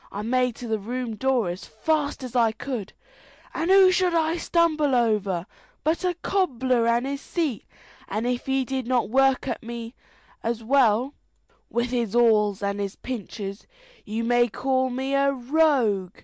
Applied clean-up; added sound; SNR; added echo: none; none; none; none.